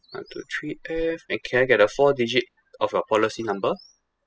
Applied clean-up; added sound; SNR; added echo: classical method spectral subtraction.